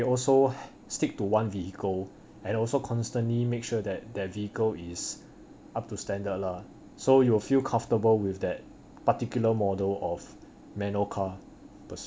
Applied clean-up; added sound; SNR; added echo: none; none; none; none.